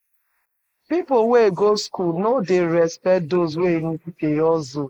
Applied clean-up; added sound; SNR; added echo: neural mask model Resemble Enhance denoiser.